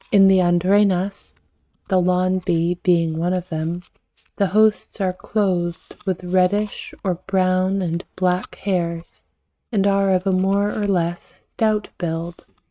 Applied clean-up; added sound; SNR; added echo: neural mask model RNNoise.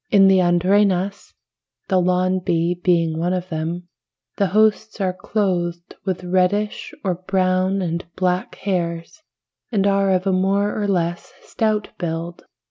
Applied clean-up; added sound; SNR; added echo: none; none; none; none.